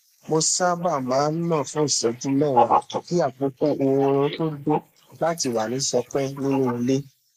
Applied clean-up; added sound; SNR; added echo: neural mask model Resemble Enhance denoiser.